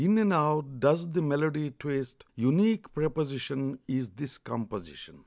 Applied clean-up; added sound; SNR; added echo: none; none; none; none.